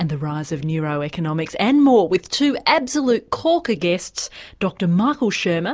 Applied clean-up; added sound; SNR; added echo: none; none; none; none.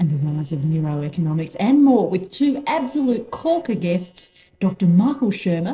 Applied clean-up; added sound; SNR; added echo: neural separator model SepFormer DNS4.